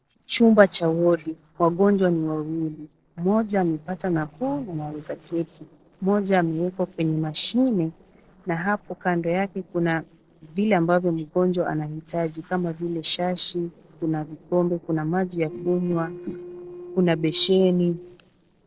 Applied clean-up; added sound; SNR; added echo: neural separator model SepFormer DNS4.